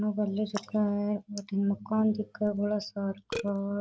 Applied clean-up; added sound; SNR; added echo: none; Burping, eructation; 17 dB; none.